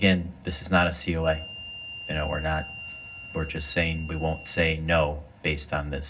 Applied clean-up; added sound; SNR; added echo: none; Harmonica; 13 dB; reverberation time 0.4 s.